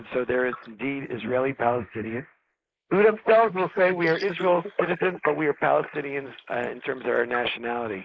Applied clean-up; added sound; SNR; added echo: neural mask model Resemble Enhance denoiser.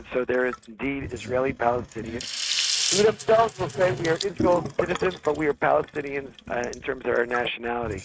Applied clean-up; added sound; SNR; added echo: neural mask model RNNoise.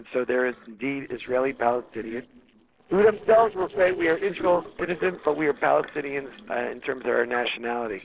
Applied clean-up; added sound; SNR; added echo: neural separator model SepFormer DNS4.